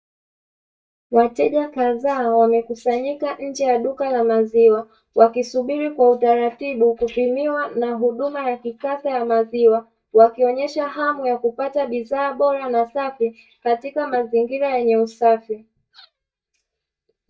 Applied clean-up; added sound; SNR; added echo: neural mask model DeepFilterNet 3.